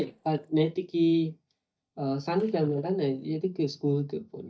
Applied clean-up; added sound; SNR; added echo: neural mask model DeepFilterNet 3.